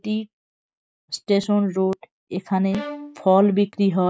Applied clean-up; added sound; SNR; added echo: none; Bowed string instrument; 15 dB; none.